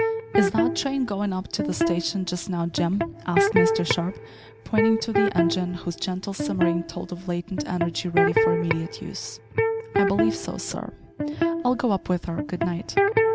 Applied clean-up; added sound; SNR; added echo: none; Electric guitar; -1 dB; none.